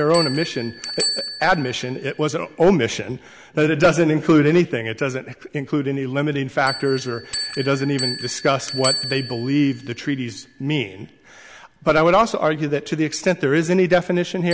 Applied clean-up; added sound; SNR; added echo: none; Bell; 13 dB; none.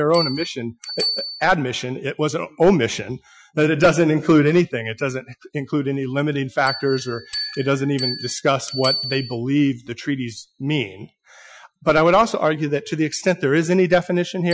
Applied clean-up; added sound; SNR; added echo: classical method Wiener filter.